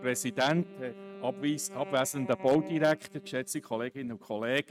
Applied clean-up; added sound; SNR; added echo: neural mask model RNNoise.